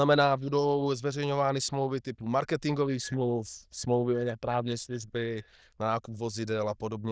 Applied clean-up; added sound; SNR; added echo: neural diffusion model UNIVERSE++.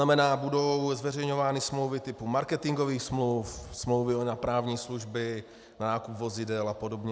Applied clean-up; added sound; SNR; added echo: none; none; none; none.